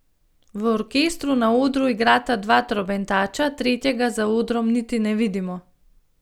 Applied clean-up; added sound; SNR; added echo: none; none; none; none.